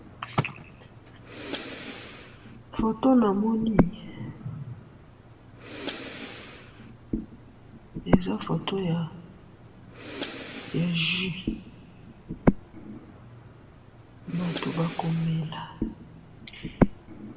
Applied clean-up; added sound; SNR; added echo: none; Breathing; 2 dB; reverberation time 1.5 s.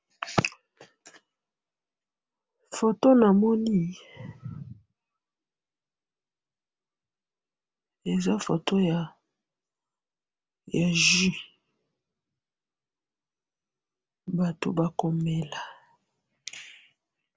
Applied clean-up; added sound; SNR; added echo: none; none; none; none.